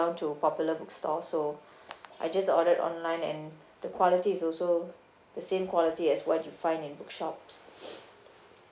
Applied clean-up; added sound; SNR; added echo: none; none; none; none.